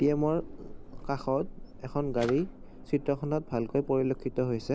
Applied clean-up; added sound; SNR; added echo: none; Drawer open or close; 13 dB; none.